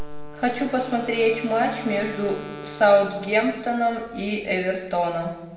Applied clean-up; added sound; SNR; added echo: none; Wind instrument, woodwind instrument; 16 dB; reverberation time 0.9 s.